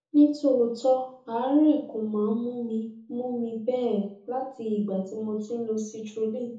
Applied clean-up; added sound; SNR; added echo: none; none; none; reverberation time 0.9 s.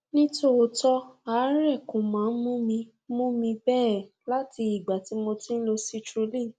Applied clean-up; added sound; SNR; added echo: none; none; none; none.